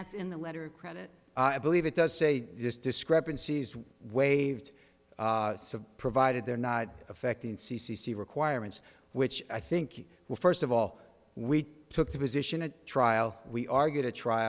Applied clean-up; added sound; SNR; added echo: none; none; none; none.